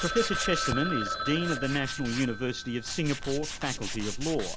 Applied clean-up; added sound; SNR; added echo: none; Telephone + Tools; 3 dB; none.